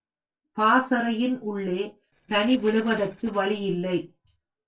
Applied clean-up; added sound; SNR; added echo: neural separator model SepFormer DNS4.